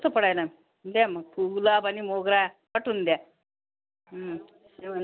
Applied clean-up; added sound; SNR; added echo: none; none; none; none.